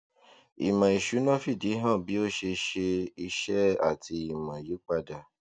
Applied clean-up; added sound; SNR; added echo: none; none; none; none.